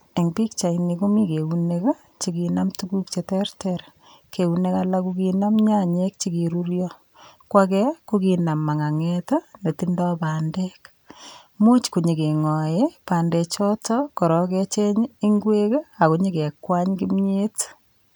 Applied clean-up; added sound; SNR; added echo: none; none; none; none.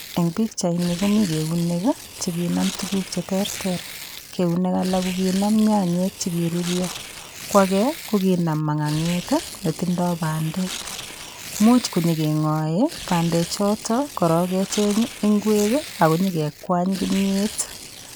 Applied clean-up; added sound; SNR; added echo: none; Tearing; 13 dB; none.